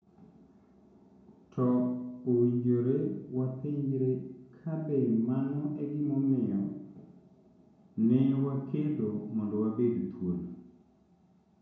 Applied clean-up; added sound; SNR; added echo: none; none; none; reverberation time 0.6 s.